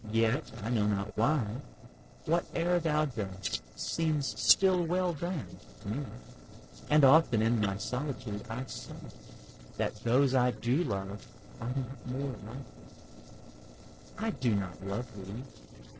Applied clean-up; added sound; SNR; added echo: neural separator model SepFormer DNS4.